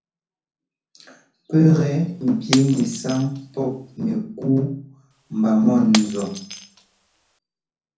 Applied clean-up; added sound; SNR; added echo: none; Shatter; 14 dB; reverberation time 0.6 s.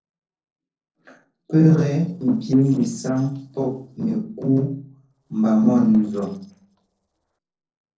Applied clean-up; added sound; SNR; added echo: neural separator model SepFormer DNS4.